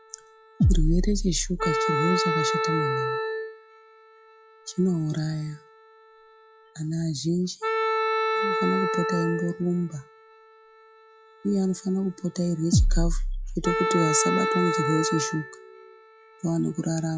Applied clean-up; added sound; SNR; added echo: classical method log-MMSE.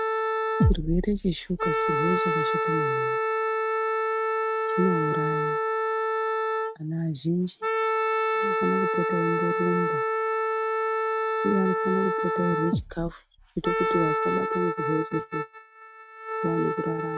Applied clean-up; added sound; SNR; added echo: neural mask model RNNoise.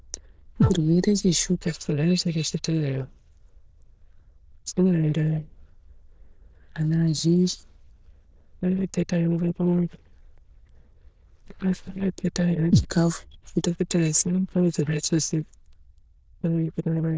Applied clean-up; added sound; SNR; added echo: neural diffusion model UNIVERSE++.